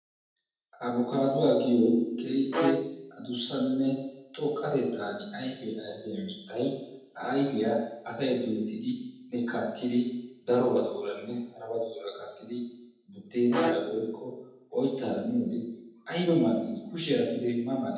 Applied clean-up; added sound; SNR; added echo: none; Bowed string instrument; 5 dB; reverberation time 0.8 s.